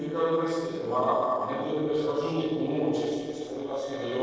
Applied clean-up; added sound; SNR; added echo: neural separator model SepFormer DNS4.